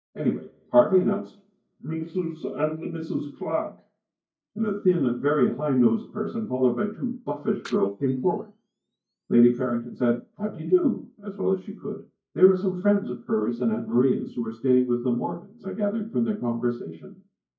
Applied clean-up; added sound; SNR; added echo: neural mask model DeepFilterNet 3.